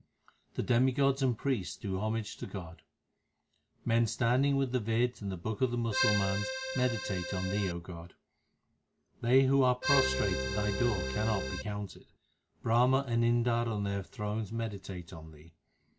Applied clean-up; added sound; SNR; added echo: none; Bowed string instrument + Accordion; 3 dB; none.